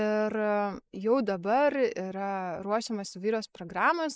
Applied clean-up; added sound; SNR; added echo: neural mask model Resemble Enhance denoiser.